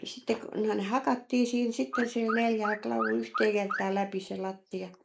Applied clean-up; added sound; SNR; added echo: neural mask model Resemble Enhance denoiser.